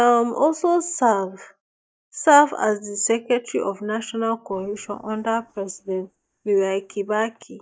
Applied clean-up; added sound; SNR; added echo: neural mask model DeepFilterNet 3.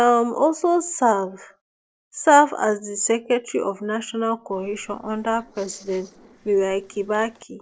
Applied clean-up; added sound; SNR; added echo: neural separator model SepFormer DNS4.